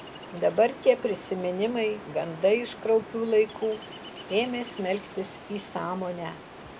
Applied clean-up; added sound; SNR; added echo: none; Ocean; 15 dB; none.